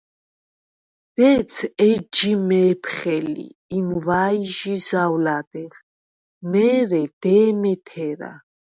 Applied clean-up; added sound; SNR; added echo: none; none; none; none.